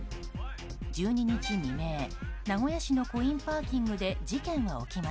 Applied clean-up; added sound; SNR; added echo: none; Bowed string instrument; 15 dB; none.